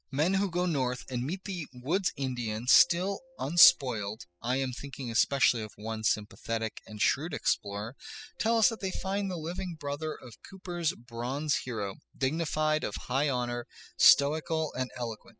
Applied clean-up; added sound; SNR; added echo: classical method spectral subtraction.